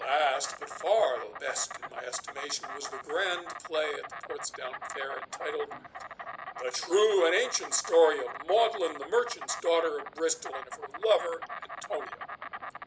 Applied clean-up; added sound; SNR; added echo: none; Insect; 11 dB; none.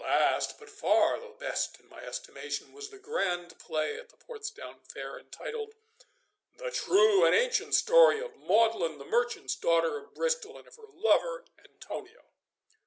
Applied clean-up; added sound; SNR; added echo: none; none; none; none.